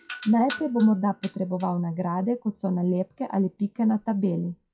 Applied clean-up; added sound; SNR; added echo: classical method WPE with log-MMSE.